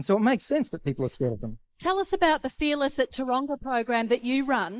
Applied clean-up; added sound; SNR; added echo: neural mask model Resemble Enhance denoiser.